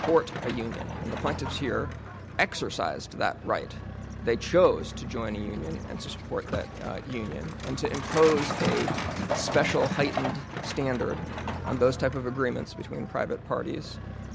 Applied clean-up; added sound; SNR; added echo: none; Truck; 5 dB; none.